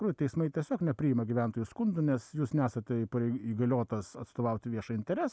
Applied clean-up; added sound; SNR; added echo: none; none; none; none.